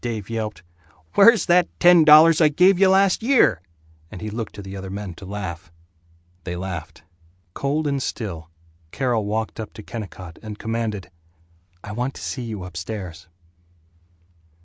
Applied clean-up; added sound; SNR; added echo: none; none; none; none.